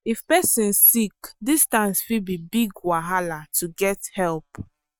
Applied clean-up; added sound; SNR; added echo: neural mask model RNNoise.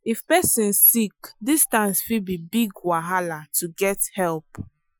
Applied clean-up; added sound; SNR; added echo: classical method Wiener filter.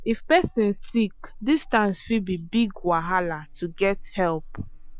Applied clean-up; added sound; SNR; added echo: none; Buzz; 16 dB; none.